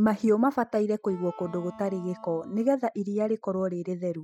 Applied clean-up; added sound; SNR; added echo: classical method Wiener filter.